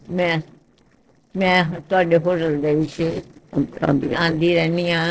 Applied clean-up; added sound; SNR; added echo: neural separator model SepFormer DNS4.